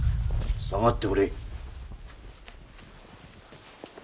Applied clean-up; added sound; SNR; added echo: none; Boom; 1 dB; none.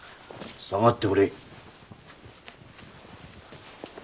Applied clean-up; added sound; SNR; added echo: none; none; none; none.